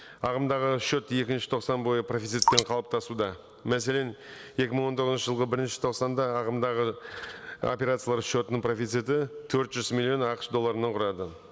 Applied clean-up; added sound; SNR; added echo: none; Drip; 3 dB; none.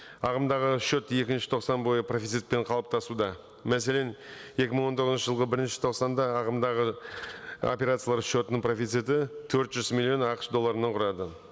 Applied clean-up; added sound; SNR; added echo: none; none; none; none.